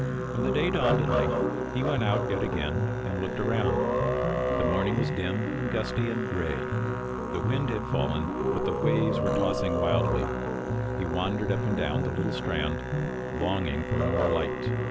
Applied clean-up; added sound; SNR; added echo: none; Guitar + Musical instrument; -3 dB; none.